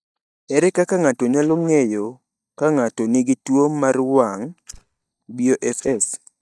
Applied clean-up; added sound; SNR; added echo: neural mask model DeepFilterNet 3.